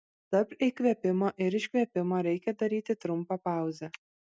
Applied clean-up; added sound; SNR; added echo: none; none; none; none.